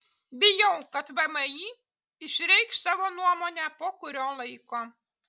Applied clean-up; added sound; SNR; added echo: none; none; none; none.